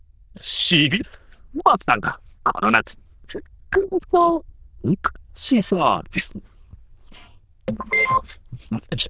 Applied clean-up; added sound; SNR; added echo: neural diffusion model UNIVERSE++.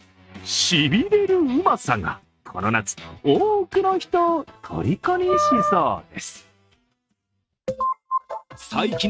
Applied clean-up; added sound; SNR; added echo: neural mask model RNNoise.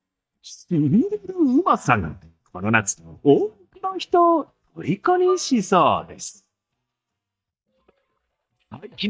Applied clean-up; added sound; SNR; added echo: neural mask model DeepFilterNet 3.